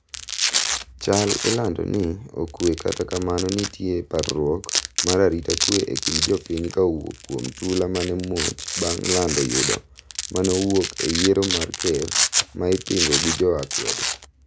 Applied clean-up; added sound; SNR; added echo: none; Domestic sounds, home sounds; 3 dB; none.